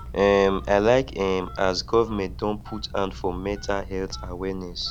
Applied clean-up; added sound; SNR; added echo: none; Telephone; 13 dB; none.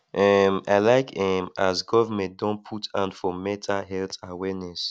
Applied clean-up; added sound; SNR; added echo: none; none; none; none.